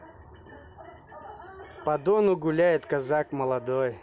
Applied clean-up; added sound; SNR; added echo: none; none; none; none.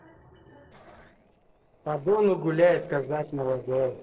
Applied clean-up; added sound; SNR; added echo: neural separator model SepFormer DNS4.